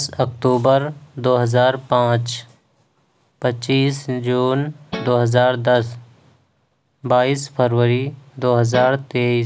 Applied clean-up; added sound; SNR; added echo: none; Guitar; 12 dB; none.